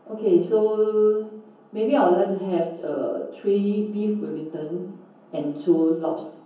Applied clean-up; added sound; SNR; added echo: none; none; none; reverberation time 0.7 s.